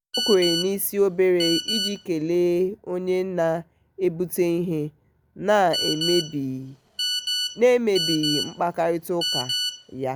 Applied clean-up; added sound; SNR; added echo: none; Telephone; 5 dB; none.